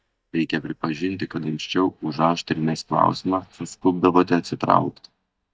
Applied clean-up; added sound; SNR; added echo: neural mask model DeepFilterNet 3.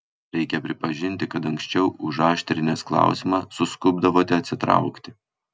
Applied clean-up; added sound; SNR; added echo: none; none; none; none.